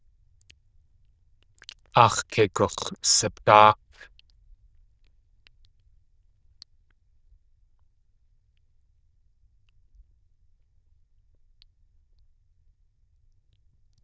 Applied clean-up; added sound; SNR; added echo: neural diffusion model UNIVERSE++.